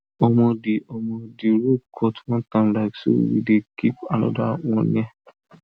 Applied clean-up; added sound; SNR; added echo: none; none; none; none.